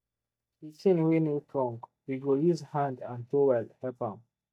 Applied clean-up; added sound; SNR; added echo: neural mask model DeepFilterNet 3.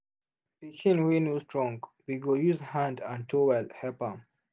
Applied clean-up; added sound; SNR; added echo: none; none; none; none.